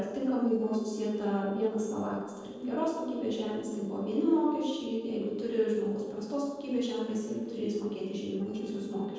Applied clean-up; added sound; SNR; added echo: neural separator model SepFormer DNS4.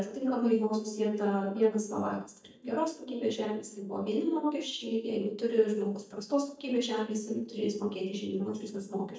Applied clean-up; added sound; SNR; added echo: neural mask model DeepFilterNet 3.